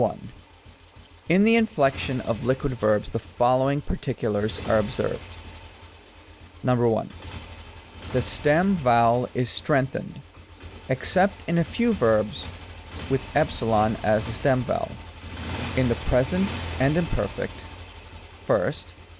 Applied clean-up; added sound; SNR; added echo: none; Motorcycle; 13 dB; none.